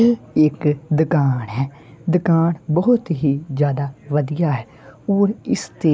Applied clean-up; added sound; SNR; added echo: none; none; none; none.